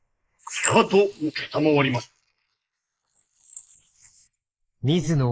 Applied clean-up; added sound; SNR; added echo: neural mask model Resemble Enhance denoiser.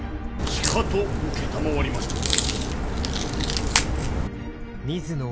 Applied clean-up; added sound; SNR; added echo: none; Crack; -4 dB; none.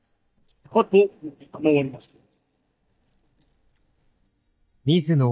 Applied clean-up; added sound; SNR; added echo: neural mask model DeepFilterNet 3.